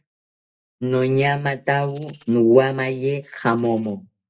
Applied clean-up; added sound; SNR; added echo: neural mask model DeepFilterNet 3.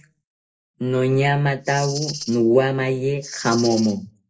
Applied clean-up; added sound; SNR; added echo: none; Rattle (instrument); 12 dB; reverberation time 0.2 s.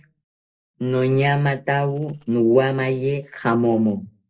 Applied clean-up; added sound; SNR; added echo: neural separator model SepFormer DNS4.